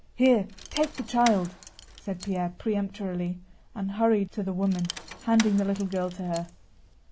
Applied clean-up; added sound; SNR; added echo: none; Rattle / Keys jangling; 14 dB; none.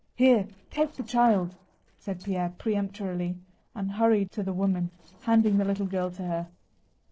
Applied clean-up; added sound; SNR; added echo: neural separator model SepFormer DNS4.